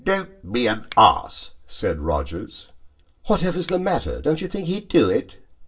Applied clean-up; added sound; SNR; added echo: none; Finger snapping; 20 dB; reverberation time 0.2 s.